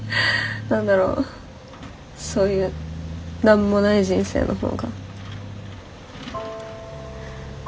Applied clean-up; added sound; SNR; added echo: none; Truck; 11 dB; none.